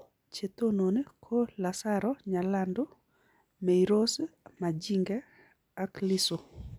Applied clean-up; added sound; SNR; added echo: none; none; none; none.